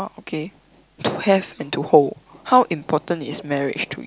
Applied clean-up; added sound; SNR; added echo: none; none; none; none.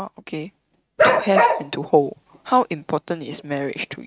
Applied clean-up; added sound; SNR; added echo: neural mask model RNNoise.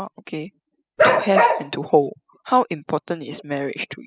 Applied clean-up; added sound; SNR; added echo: classical method spectral subtraction.